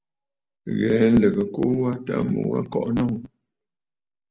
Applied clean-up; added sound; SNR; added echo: none; none; none; none.